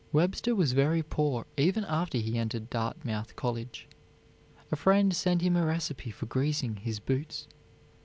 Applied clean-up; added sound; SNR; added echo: none; none; none; none.